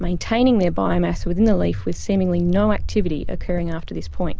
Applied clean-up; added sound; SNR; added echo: none; Walk, footsteps; 3 dB; none.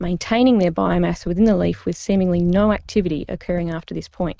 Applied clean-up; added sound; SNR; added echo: neural mask model RNNoise.